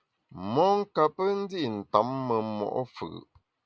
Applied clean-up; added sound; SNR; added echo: none; none; none; none.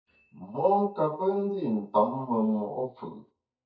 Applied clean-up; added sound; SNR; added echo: neural mask model DeepFilterNet 3.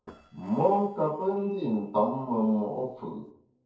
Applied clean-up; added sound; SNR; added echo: neural separator model SepFormer DNS4.